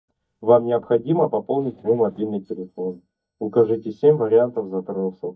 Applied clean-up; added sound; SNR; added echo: neural mask model DeepFilterNet 3.